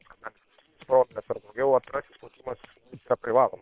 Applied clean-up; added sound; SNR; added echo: neural separator model SepFormer WHAM!.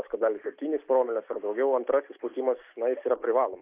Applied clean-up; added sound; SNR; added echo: neural mask model Resemble Enhance denoiser.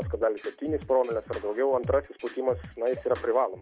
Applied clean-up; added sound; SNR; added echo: none; Drum kit; 14 dB; none.